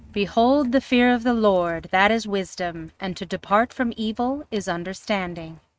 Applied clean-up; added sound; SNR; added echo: neural mask model RNNoise.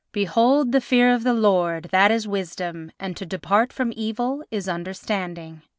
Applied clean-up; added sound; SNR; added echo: none; none; none; none.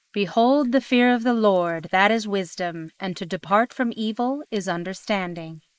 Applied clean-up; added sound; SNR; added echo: neural mask model Resemble Enhance denoiser.